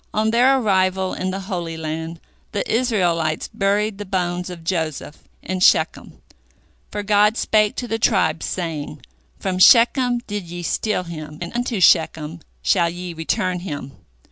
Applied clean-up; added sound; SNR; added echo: none; none; none; none.